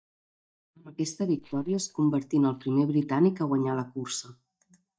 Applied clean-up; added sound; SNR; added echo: neural mask model DeepFilterNet 3.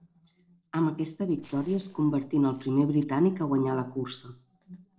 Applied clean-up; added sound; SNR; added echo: neural separator model SepFormer DNS4.